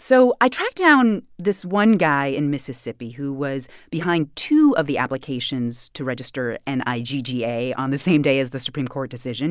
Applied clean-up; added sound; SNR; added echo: none; none; none; none.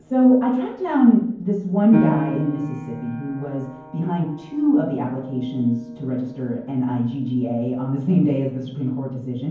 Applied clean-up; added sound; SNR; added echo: none; Piano; 12 dB; reverberation time 0.9 s.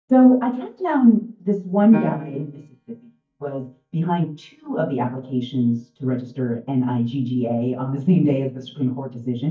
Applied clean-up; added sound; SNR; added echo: neural mask model DeepFilterNet 3.